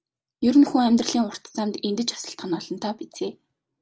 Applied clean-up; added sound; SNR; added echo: none; none; none; none.